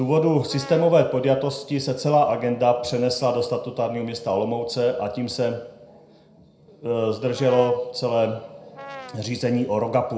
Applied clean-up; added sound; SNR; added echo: none; Brass instrument; 18 dB; reverberation time 0.4 s.